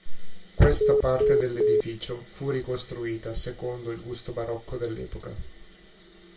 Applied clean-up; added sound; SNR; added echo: none; Telephone; -4 dB; reverberation time 0.2 s.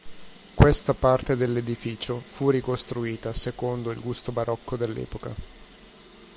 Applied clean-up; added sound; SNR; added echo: none; none; none; none.